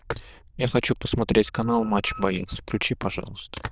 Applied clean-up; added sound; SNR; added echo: neural diffusion model UNIVERSE++.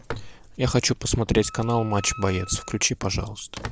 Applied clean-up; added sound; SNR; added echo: none; Wind instrument, woodwind instrument + Telephone; 15 dB; none.